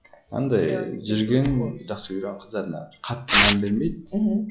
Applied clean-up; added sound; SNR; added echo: classical method log-MMSE.